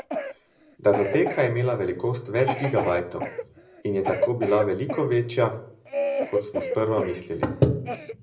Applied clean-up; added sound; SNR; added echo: none; Cough; 6 dB; reverberation time 0.5 s.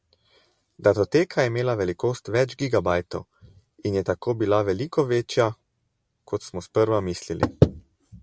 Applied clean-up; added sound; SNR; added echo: none; none; none; none.